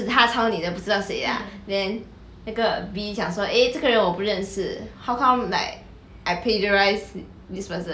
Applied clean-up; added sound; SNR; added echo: none; none; none; none.